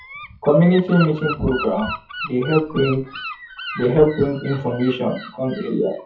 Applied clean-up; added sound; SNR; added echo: classical method WPE with log-MMSE.